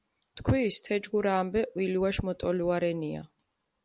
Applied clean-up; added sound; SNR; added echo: none; none; none; none.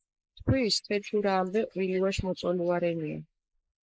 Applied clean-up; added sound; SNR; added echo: neural mask model Resemble Enhance denoiser.